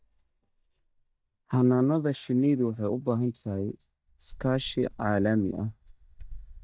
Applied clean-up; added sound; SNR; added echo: neural mask model DeepFilterNet 3.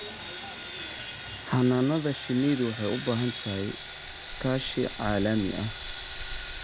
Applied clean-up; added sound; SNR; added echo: none; Sawing; 5 dB; none.